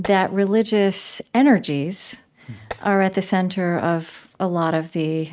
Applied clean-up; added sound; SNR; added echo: neural mask model RNNoise.